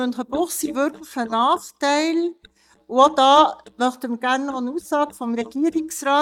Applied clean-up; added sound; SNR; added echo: neural mask model DeepFilterNet 3.